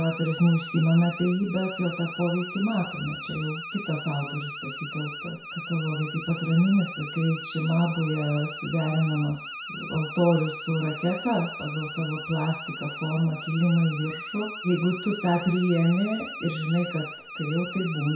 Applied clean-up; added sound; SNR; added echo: none; Alarm; 11 dB; reverberation time 0.6 s.